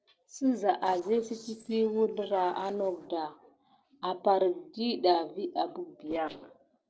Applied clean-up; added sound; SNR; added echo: neural separator model SepFormer DNS4.